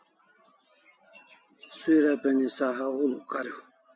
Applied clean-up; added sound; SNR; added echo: none; none; none; none.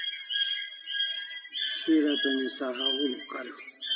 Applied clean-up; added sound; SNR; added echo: none; Bird; -1 dB; reverberation time 0.5 s.